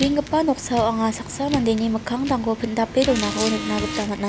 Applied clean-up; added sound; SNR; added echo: none; Car; 9 dB; none.